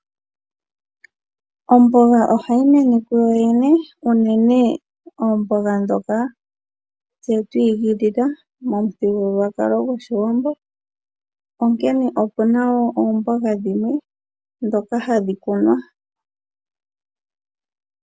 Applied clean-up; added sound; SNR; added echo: none; none; none; none.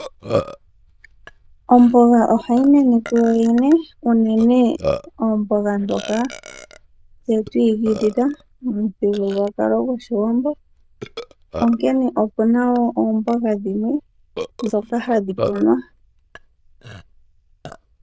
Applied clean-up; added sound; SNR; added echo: neural diffusion model UNIVERSE++.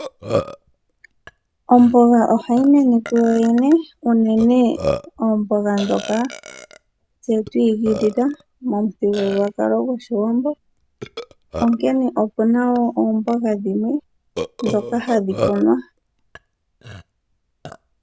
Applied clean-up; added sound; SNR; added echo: none; Burping, eructation; 13 dB; none.